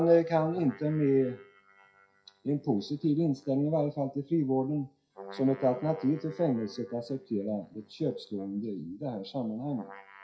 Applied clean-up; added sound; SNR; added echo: classical method WPE with log-MMSE.